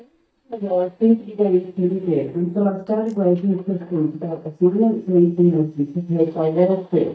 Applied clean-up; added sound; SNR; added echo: neural mask model DeepFilterNet 3.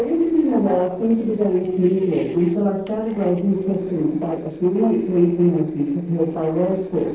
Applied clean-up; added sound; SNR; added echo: neural separator model SepFormer DNS4.